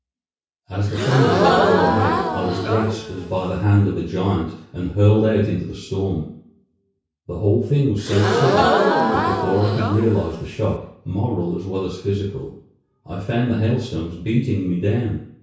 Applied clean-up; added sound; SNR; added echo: none; Crowd / Gasp; -1 dB; reverberation time 0.6 s.